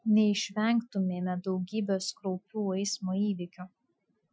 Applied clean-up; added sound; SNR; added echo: classical method Wiener filter.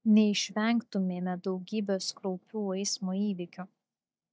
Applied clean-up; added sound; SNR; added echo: neural mask model DeepFilterNet 3.